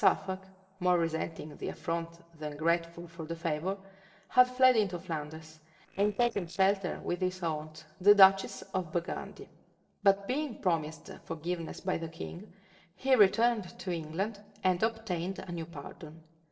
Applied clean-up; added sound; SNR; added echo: neural separator model SepFormer DNS4.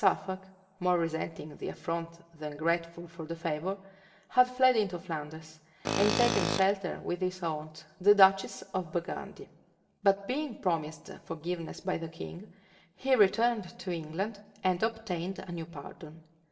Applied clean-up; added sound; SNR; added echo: none; Tools; 1 dB; reverberation time 0.8 s.